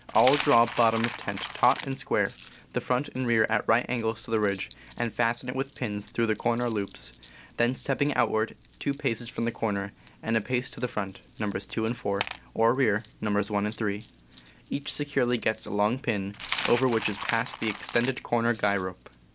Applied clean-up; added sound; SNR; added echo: none; Coin (dropping); 14 dB; none.